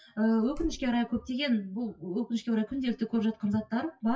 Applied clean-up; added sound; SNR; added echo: classical method WPE with log-MMSE.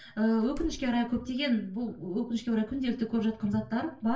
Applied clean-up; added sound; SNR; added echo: none; Slam; 14 dB; reverberation time 0.3 s.